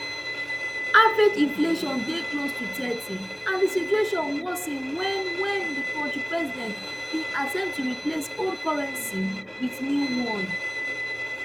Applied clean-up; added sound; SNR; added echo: none; Bowed string instrument; 6 dB; none.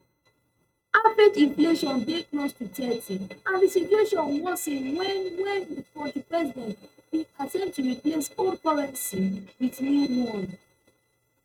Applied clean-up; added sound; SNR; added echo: neural mask model RNNoise.